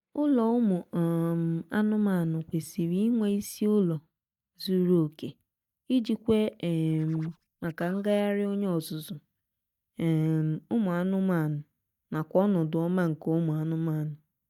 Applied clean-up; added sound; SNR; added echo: neural mask model DeepFilterNet 3.